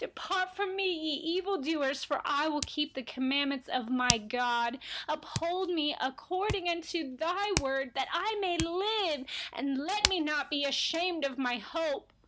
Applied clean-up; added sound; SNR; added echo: none; Hands; 9 dB; none.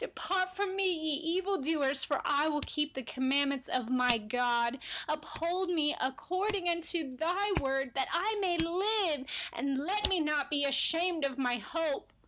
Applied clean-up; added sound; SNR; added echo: neural mask model Resemble Enhance denoiser.